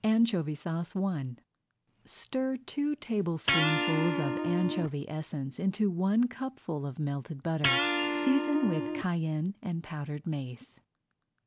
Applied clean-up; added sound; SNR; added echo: none; Electric guitar; 1 dB; none.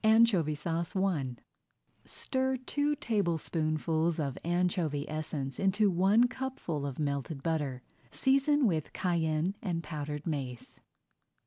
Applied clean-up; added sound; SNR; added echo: none; none; none; none.